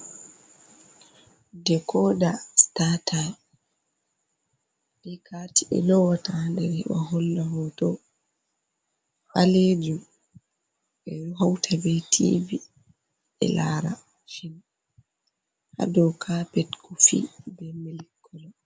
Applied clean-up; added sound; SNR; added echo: none; none; none; none.